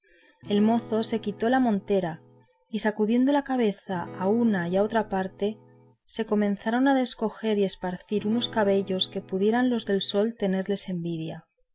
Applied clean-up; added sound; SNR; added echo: none; Acoustic guitar / Strum; 19 dB; none.